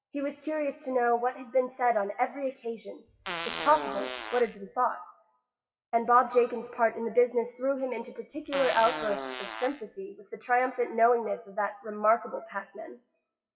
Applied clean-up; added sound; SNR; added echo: classical method WPE with log-MMSE.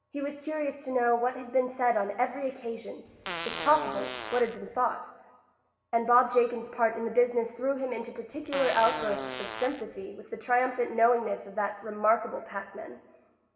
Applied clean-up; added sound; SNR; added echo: none; Fart; 8 dB; reverberation time 1.1 s.